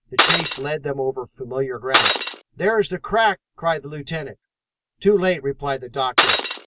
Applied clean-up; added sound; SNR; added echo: none; Shatter; -5 dB; none.